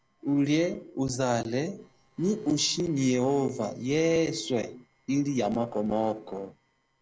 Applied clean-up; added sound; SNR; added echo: neural separator model SepFormer DNS4.